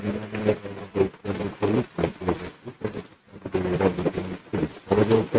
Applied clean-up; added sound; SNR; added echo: neural mask model RNNoise.